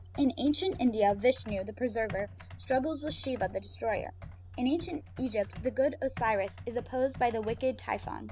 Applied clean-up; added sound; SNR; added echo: none; Computer keyboard; 14 dB; none.